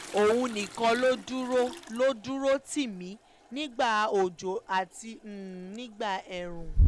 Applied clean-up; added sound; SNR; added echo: none; Toilet flush; 6 dB; none.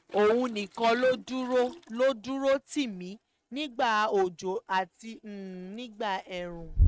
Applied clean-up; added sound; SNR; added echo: neural mask model RNNoise.